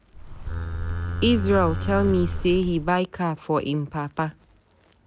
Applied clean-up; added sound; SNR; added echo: none; Livestock, farm animals, working animals; 3 dB; none.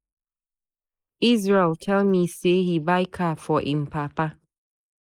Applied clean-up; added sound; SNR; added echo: neural mask model Resemble Enhance denoiser.